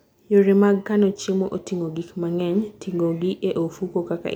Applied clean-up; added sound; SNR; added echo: none; none; none; none.